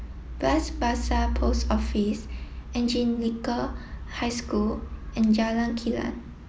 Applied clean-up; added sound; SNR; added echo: none; none; none; none.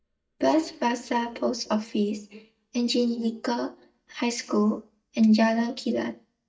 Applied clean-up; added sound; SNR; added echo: neural mask model DeepFilterNet 3.